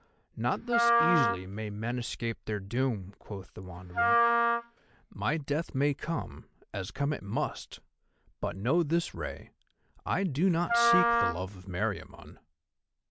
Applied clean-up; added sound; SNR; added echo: none; Wind instrument, woodwind instrument; -3 dB; none.